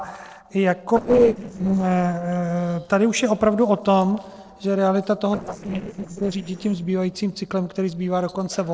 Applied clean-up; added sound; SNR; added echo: neural separator model SepFormer DNS4.